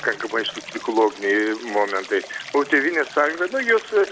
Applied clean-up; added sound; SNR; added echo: none; Stream; 17 dB; none.